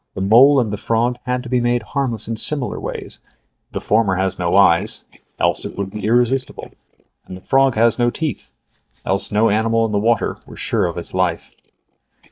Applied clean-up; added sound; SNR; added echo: neural mask model DeepFilterNet 3.